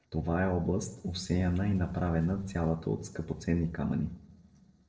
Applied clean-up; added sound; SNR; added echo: neural separator model SepFormer DNS4.